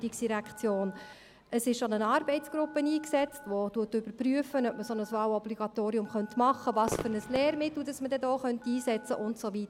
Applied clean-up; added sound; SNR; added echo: none; Telephone + Crowd / Fireworks; 16 dB; none.